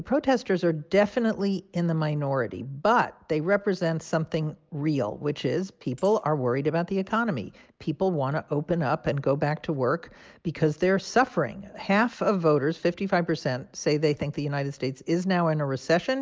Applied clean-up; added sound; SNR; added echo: neural mask model Resemble Enhance denoiser.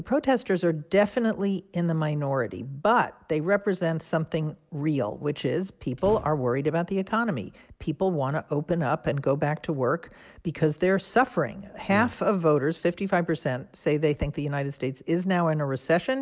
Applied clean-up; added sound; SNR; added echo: none; Slam; 15 dB; none.